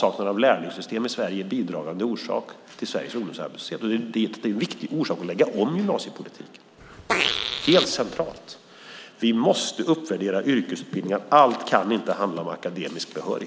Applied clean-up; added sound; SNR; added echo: none; Fart; 3 dB; none.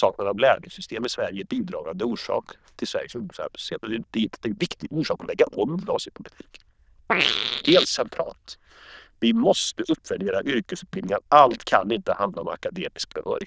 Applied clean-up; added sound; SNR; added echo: neural diffusion model UNIVERSE++.